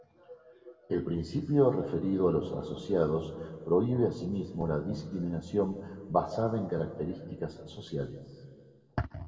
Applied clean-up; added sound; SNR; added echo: none; none; none; reverberation time 1.7 s.